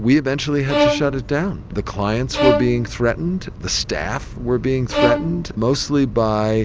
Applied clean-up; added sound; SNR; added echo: none; Bowed string instrument; 4 dB; none.